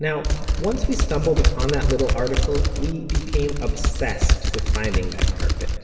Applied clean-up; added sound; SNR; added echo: none; Typing; -5 dB; reverberation time 2.9 s.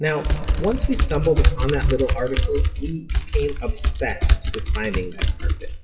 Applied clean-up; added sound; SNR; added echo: classical method WPE with log-MMSE.